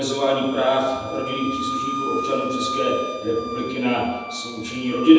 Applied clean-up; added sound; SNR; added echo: none; Wind instrument, woodwind instrument; 8 dB; reverberation time 1.1 s.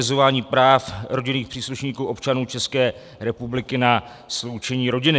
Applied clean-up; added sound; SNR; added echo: none; none; none; none.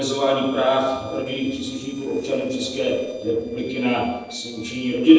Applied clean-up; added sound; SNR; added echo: neural separator model SepFormer DNS4.